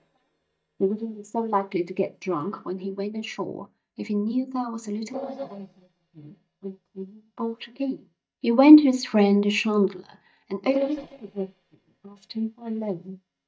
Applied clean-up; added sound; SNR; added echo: neural mask model DeepFilterNet 3.